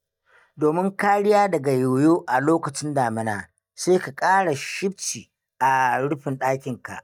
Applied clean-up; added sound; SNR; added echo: neural mask model DeepFilterNet 3.